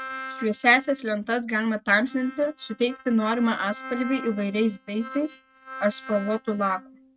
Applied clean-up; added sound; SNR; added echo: neural mask model RNNoise.